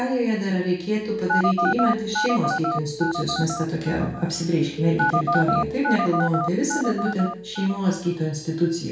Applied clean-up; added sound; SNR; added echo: none; Telephone; 3 dB; reverberation time 0.5 s.